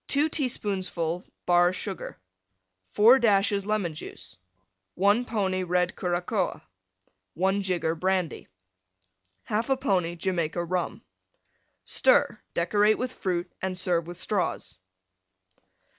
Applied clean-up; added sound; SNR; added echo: none; none; none; none.